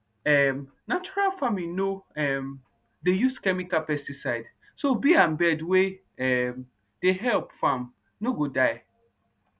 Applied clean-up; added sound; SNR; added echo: none; none; none; none.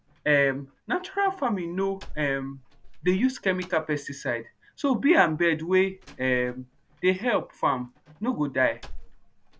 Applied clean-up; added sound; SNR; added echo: none; Slam; 16 dB; none.